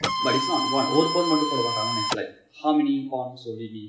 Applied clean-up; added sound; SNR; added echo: none; Printer; 0 dB; reverberation time 0.5 s.